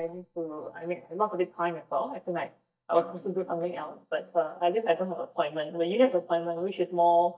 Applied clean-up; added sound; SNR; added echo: neural mask model DeepFilterNet 3.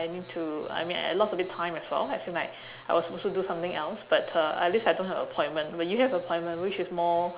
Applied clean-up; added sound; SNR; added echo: none; none; none; none.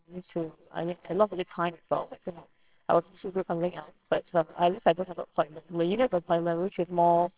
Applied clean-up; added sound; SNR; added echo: neural separator model SepFormer WHAMR!.